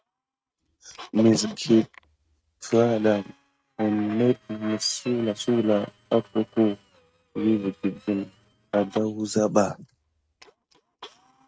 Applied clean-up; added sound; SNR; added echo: neural mask model RNNoise.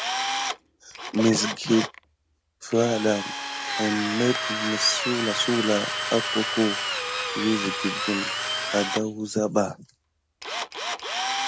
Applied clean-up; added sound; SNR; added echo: none; Drill; 3 dB; none.